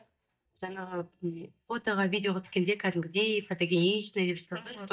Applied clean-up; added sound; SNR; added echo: neural mask model DeepFilterNet 3.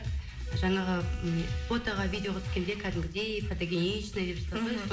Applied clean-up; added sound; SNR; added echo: none; Wind instrument, woodwind instrument; 19 dB; reverberation time 0.9 s.